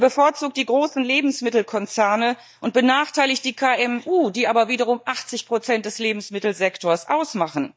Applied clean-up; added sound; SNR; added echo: neural mask model DeepFilterNet 3.